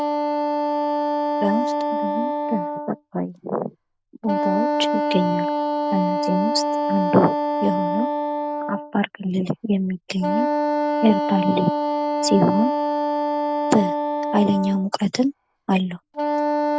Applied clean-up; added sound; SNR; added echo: none; Wind instrument, woodwind instrument; -1 dB; none.